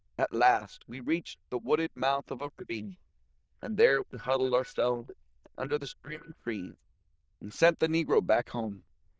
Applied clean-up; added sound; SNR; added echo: neural diffusion model UNIVERSE++.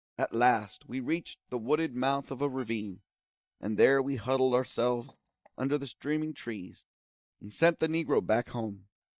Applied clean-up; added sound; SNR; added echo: neural mask model DeepFilterNet 3.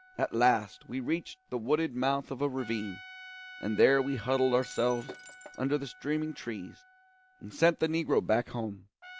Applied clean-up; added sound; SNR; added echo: none; Trumpet + Shatter; 20 dB; none.